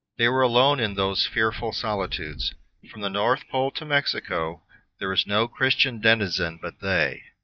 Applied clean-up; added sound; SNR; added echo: neural mask model DeepFilterNet 3.